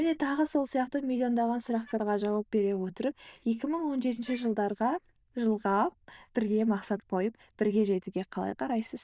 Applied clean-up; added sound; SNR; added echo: neural diffusion model UNIVERSE++.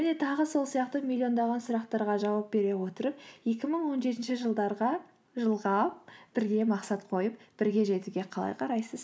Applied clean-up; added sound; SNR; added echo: none; none; none; none.